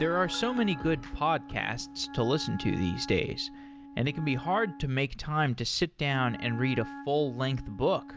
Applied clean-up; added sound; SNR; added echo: none; Wind instrument, woodwind instrument; 14 dB; none.